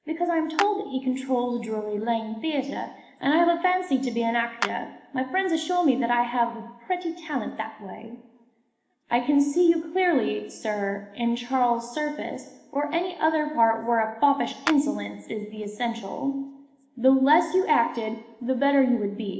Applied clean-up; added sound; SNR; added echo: none; Clapping; 12 dB; reverberation time 1.1 s.